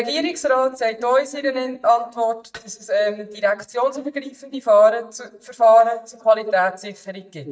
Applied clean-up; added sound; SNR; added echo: neural mask model DeepFilterNet 3.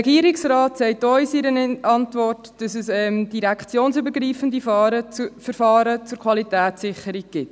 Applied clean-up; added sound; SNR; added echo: none; none; none; none.